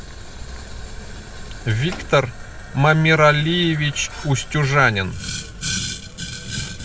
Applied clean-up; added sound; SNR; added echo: none; Boiling; 11 dB; none.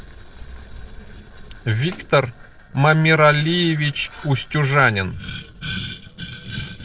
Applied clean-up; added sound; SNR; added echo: neural separator model SepFormer DNS4.